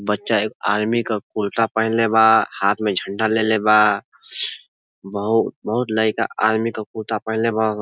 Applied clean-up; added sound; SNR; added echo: none; none; none; none.